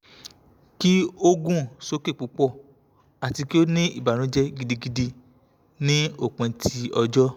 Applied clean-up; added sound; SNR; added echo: none; none; none; none.